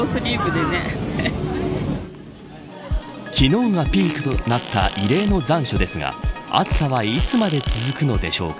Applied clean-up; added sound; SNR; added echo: none; Fart; 15 dB; none.